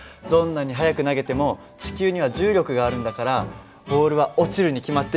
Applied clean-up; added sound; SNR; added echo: none; none; none; none.